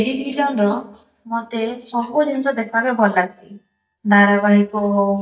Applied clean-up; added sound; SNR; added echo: neural mask model DeepFilterNet 3.